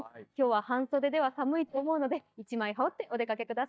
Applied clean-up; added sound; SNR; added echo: neural mask model DeepFilterNet 3.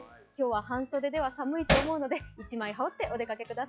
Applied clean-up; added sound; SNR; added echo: classical method log-MMSE.